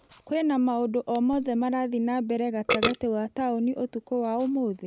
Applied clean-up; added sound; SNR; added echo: none; Burping, eructation; 10 dB; none.